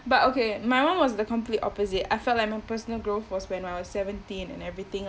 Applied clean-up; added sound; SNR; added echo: none; none; none; none.